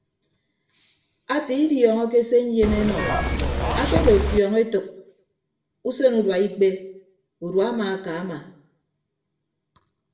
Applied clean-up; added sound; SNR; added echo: none; Zipper (clothing) / Telephone; -1 dB; reverberation time 0.6 s.